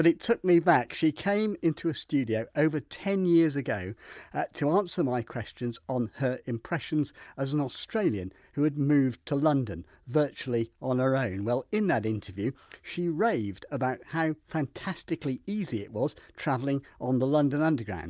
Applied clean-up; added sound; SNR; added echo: none; none; none; none.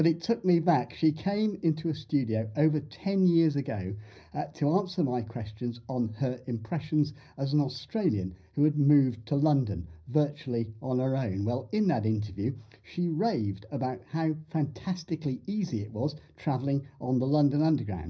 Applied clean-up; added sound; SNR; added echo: none; none; none; reverberation time 0.4 s.